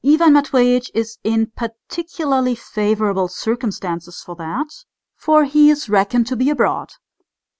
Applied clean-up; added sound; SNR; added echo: none; none; none; none.